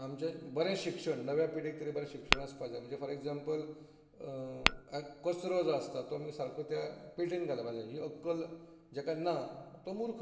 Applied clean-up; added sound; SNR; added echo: none; Tap / Glass; 2 dB; reverberation time 1.0 s.